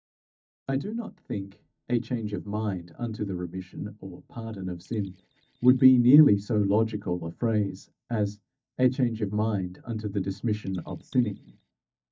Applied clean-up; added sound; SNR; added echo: neural mask model DeepFilterNet 3.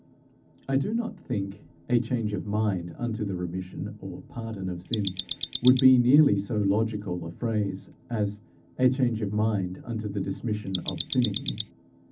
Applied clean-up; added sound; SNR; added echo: none; Mechanisms; 8 dB; reverberation time 0.4 s.